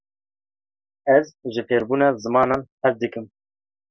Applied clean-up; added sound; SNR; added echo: none; none; none; none.